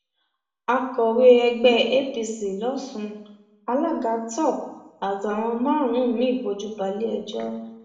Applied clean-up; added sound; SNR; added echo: none; none; none; reverberation time 0.8 s.